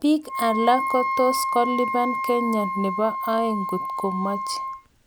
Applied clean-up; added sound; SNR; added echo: none; Wind instrument, woodwind instrument; 3 dB; none.